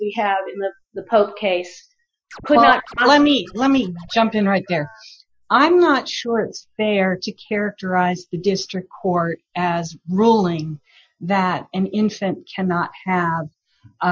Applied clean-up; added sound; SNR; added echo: classical method Wiener filter.